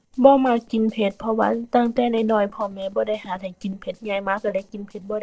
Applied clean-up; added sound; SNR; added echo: neural separator model SepFormer DNS4.